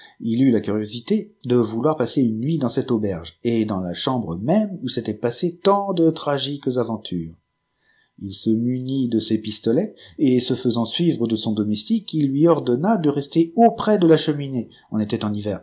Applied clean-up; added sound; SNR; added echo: none; none; none; none.